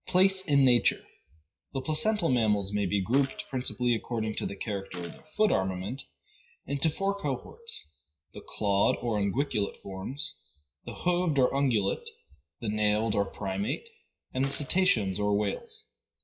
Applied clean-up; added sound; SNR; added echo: classical method WPE with log-MMSE.